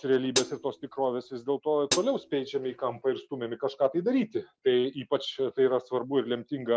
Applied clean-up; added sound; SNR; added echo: none; Hi-hat; 7 dB; none.